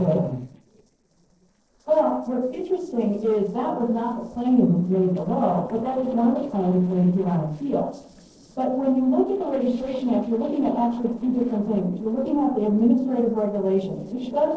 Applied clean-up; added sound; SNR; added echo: neural separator model SepFormer DNS4.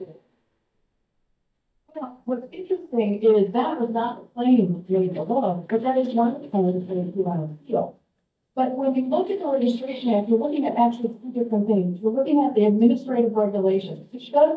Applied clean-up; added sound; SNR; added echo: neural mask model DeepFilterNet 3.